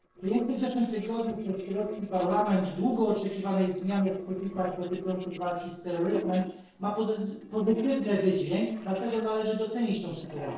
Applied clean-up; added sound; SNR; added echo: neural separator model SepFormer DNS4.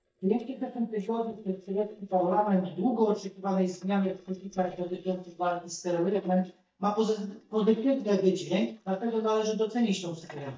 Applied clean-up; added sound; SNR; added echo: neural mask model DeepFilterNet 3.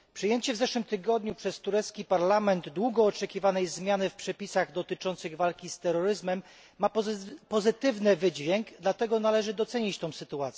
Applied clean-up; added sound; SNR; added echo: none; none; none; none.